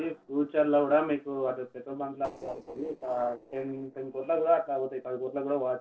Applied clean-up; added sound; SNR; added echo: neural separator model SepFormer DNS4.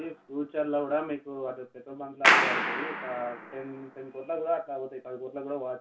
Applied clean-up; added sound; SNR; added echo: none; Clapping; -2 dB; reverberation time 0.2 s.